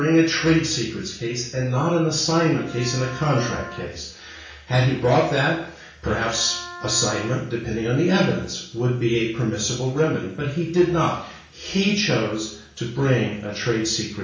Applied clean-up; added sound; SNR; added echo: none; Wind instrument, woodwind instrument; 16 dB; reverberation time 0.6 s.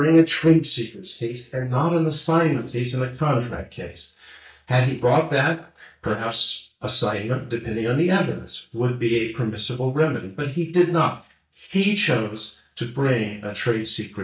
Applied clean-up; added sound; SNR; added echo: neural mask model DeepFilterNet 3.